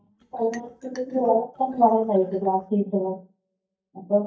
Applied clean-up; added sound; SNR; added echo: neural mask model DeepFilterNet 3.